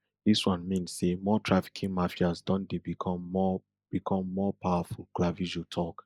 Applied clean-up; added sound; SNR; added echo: neural mask model Resemble Enhance denoiser.